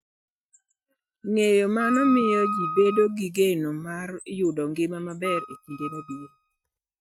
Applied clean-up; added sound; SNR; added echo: neural mask model RNNoise.